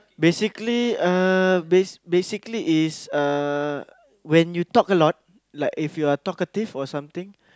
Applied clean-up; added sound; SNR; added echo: none; none; none; none.